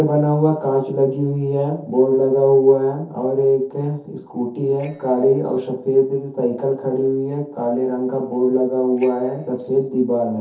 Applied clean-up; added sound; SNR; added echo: neural separator model SepFormer DNS4.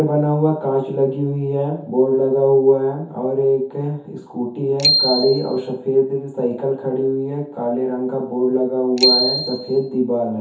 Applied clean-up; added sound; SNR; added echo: none; Bicycle bell; 2 dB; reverberation time 0.5 s.